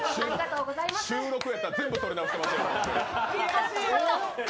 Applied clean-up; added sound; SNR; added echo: none; none; none; none.